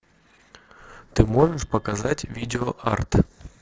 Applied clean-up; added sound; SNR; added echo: neural separator model SepFormer DNS4.